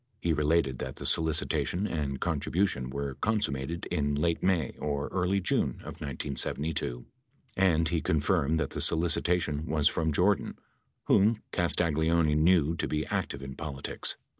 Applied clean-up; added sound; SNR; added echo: none; none; none; none.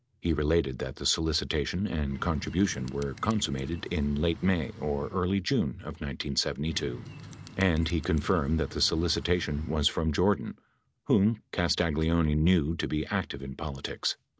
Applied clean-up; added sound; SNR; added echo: none; Bird; 17 dB; none.